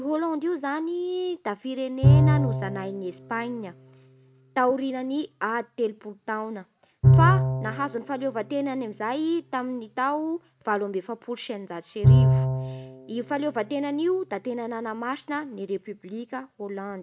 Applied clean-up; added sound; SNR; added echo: none; Bowed string instrument; -2 dB; none.